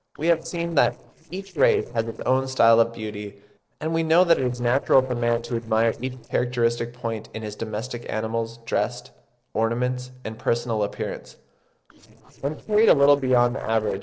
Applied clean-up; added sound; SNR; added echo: neural separator model SepFormer DNS4.